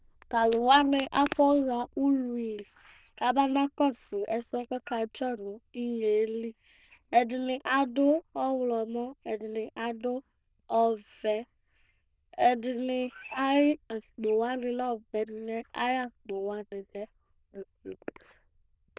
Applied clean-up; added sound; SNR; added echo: neural diffusion model UNIVERSE++.